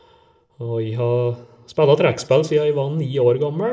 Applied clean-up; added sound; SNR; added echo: none; none; none; reverberation time 0.6 s.